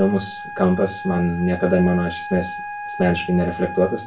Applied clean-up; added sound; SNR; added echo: none; Wind instrument, woodwind instrument; 11 dB; reverberation time 0.2 s.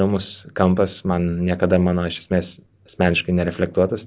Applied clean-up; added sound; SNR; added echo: none; none; none; none.